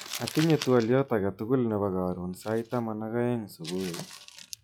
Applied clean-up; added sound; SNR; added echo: classical method log-MMSE.